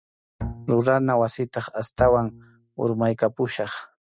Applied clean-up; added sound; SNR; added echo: neural mask model RNNoise.